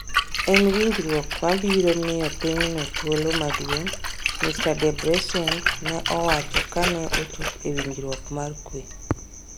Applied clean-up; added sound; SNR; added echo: none; Splash, splatter; 2 dB; none.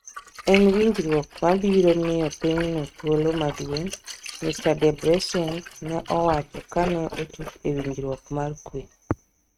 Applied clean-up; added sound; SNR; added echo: neural mask model RNNoise.